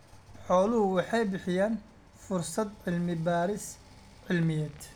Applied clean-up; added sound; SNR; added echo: none; none; none; none.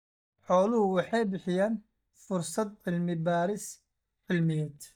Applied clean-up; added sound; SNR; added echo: neural mask model DeepFilterNet 3.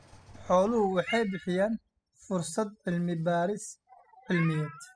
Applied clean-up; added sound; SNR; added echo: classical method spectral subtraction.